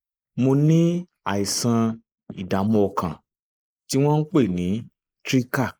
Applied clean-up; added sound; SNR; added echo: neural mask model Resemble Enhance denoiser.